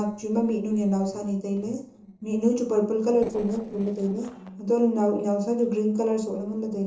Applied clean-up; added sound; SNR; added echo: neural separator model SepFormer DNS4.